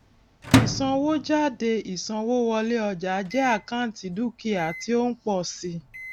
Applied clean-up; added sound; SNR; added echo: none; Microwave oven; 5 dB; none.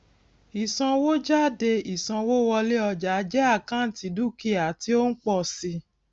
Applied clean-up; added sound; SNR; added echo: none; none; none; none.